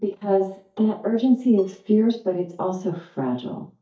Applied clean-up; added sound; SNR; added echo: neural mask model DeepFilterNet 3.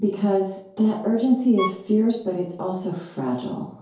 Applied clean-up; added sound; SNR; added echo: none; Bowed string instrument; 12 dB; reverberation time 2.4 s.